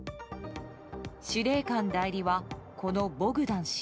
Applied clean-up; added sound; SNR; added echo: none; none; none; none.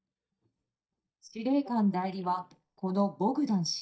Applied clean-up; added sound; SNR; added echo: neural mask model DeepFilterNet 3.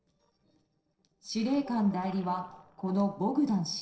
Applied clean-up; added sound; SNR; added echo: neural separator model SepFormer DNS4.